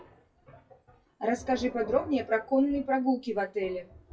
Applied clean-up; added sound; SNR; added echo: classical method WPE with log-MMSE.